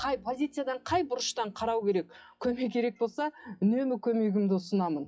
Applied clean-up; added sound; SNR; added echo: classical method WPE with log-MMSE.